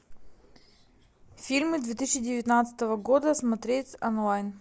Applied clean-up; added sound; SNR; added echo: none; none; none; none.